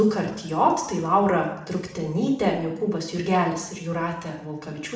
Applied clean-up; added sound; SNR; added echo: none; none; none; reverberation time 0.7 s.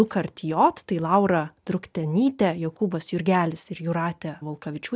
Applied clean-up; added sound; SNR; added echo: none; none; none; none.